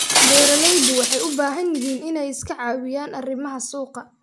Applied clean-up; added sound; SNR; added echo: none; Shatter; -3 dB; none.